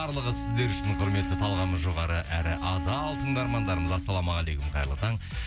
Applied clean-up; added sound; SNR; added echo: none; Bowed string instrument; 7 dB; none.